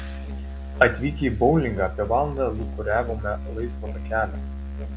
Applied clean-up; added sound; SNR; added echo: none; Musical instrument; 6 dB; none.